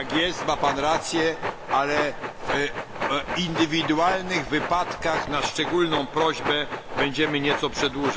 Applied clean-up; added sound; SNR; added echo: none; Train; 5 dB; none.